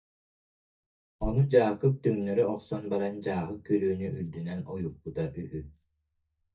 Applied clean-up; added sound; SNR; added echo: neural mask model DeepFilterNet 3.